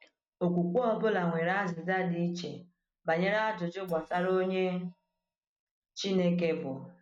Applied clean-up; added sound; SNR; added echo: neural mask model RNNoise.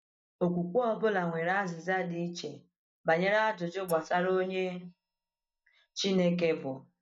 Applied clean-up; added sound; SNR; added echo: neural mask model DeepFilterNet 3.